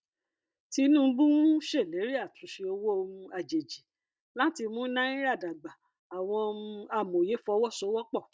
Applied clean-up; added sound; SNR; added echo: none; none; none; none.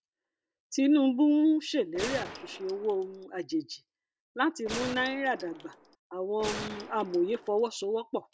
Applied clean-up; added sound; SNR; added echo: none; Gunshot, gunfire; 11 dB; none.